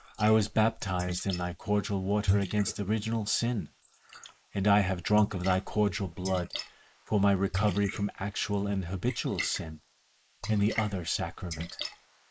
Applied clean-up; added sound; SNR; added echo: neural mask model Resemble Enhance denoiser.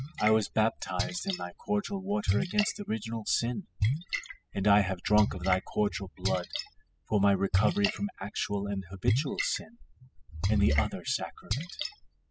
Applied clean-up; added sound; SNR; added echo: classical method spectral subtraction.